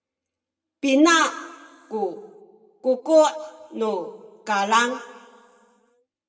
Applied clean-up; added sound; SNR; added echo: none; none; none; reverberation time 1.1 s.